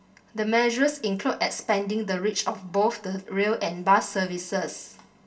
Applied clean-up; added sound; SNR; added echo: none; none; none; reverberation time 0.2 s.